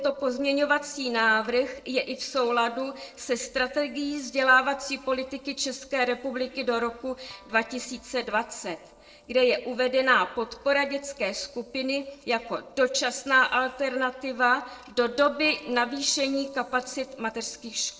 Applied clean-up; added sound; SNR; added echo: neural separator model SepFormer DNS4.